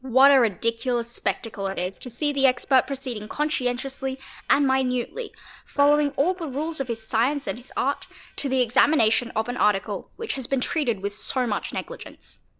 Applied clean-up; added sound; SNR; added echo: neural separator model SepFormer DNS4.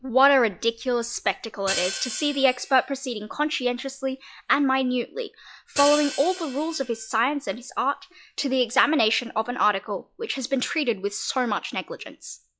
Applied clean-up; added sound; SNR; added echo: classical method log-MMSE.